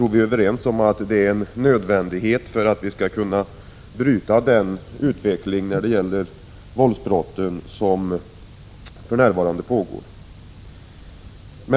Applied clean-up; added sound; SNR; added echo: none; none; none; none.